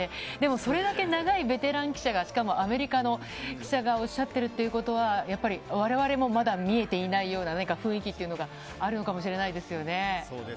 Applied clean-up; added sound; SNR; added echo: none; none; none; none.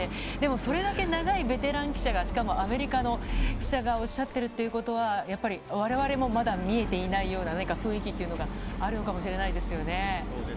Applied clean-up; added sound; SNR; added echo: none; Idling; 4 dB; none.